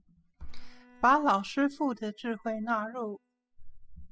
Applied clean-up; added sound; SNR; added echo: classical method spectral subtraction.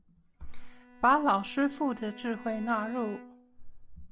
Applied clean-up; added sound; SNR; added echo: none; Bowed string instrument; 19 dB; none.